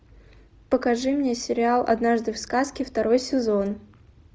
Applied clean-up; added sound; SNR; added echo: none; none; none; none.